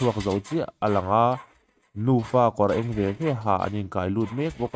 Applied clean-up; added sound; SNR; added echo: neural mask model RNNoise.